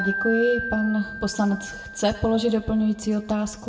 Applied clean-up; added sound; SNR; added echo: none; Wind chime; 9 dB; reverberation time 0.6 s.